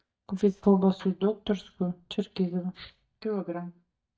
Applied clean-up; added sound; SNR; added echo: neural mask model DeepFilterNet 3.